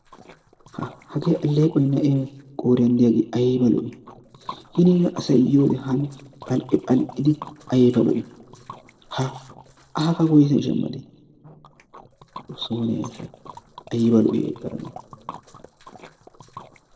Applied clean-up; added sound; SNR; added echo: neural separator model SepFormer DNS4.